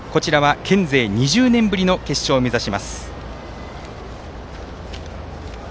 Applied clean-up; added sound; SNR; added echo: none; none; none; none.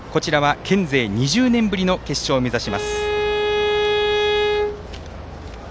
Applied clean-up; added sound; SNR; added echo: none; Bowed string instrument; -1 dB; none.